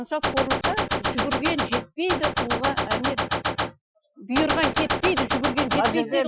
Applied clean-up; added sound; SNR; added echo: classical method Wiener filter.